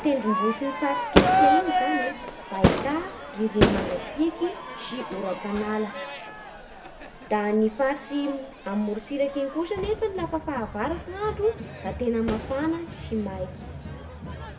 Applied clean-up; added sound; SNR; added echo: none; Crowd / Fireworks; 0 dB; reverberation time 0.6 s.